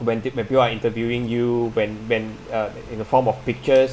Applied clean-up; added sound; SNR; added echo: none; none; none; none.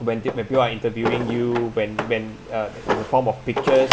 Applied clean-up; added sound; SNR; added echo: none; Drawer open or close; 4 dB; none.